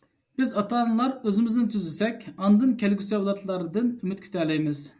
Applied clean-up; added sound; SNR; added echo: none; none; none; none.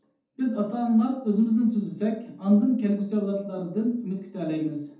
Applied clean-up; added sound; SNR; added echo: none; none; none; reverberation time 0.6 s.